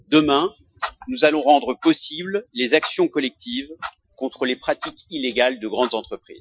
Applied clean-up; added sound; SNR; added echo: classical method Wiener filter.